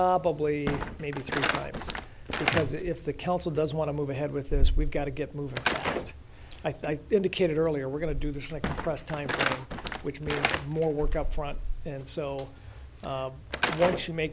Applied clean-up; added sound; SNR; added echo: none; Slam / Wood; 6 dB; none.